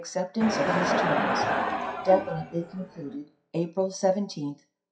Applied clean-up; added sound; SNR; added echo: classical method WPE with log-MMSE.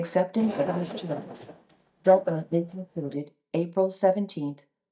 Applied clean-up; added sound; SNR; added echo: neural mask model DeepFilterNet 3.